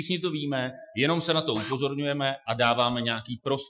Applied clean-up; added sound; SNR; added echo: classical method Wiener filter.